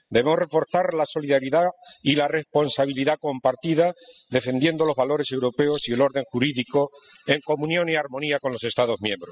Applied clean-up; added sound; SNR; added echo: classical method spectral subtraction.